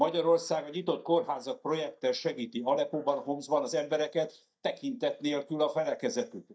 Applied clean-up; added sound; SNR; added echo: neural mask model DeepFilterNet 3.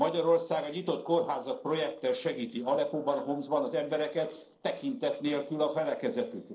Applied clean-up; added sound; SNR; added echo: neural separator model SepFormer DNS4.